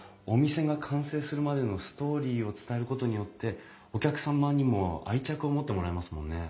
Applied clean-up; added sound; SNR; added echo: none; none; none; none.